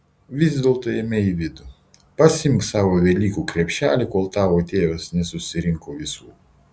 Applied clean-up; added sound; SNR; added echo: none; none; none; none.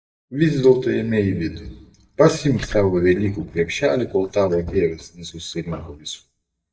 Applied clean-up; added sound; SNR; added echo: neural mask model DeepFilterNet 3.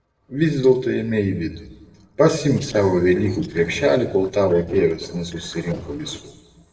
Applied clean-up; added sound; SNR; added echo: neural separator model SepFormer DNS4.